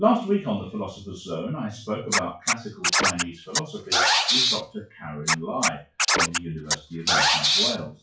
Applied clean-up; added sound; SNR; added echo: classical method WPE with log-MMSE.